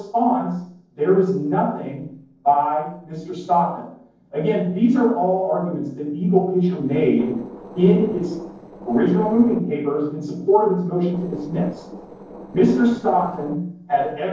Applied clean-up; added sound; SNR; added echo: neural separator model SepFormer DNS4.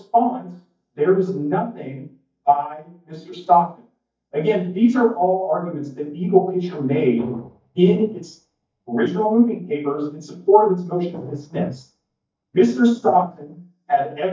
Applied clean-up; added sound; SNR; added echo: neural mask model DeepFilterNet 3.